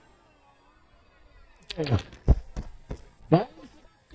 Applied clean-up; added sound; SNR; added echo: neural mask model DeepFilterNet 3.